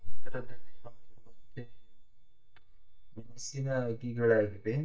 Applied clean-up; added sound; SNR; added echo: neural mask model DeepFilterNet 3.